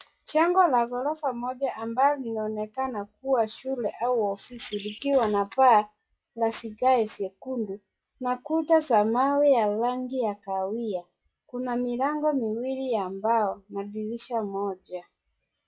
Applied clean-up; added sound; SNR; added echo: classical method log-MMSE.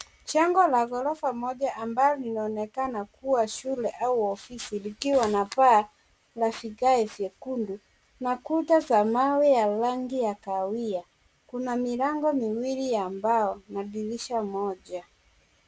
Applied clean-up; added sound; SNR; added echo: none; none; none; none.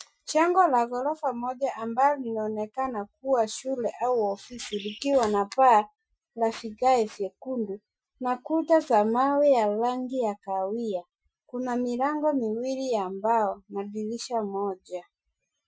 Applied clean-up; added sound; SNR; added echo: classical method Wiener filter.